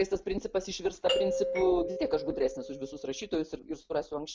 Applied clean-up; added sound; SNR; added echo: none; Doorbell; 2 dB; none.